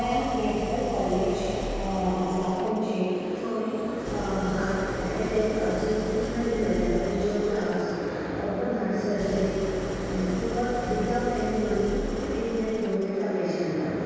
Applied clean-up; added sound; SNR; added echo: none; Idling; 11 dB; reverberation time 2.2 s.